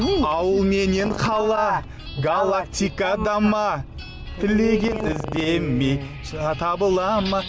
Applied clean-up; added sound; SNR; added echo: none; none; none; none.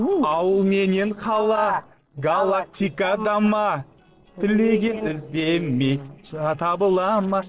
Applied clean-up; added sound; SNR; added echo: neural separator model SepFormer DNS4.